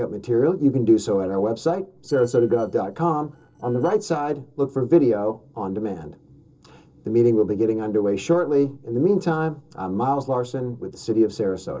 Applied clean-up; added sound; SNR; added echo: neural separator model SepFormer DNS4.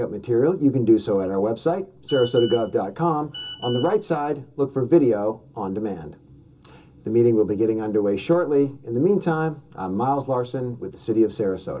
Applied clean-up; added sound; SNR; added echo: none; Telephone; 13 dB; reverberation time 0.2 s.